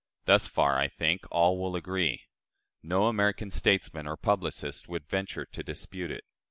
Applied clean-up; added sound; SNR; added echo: none; none; none; none.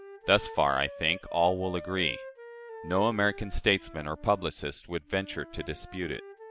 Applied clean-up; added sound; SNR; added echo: none; Wind instrument, woodwind instrument; 16 dB; none.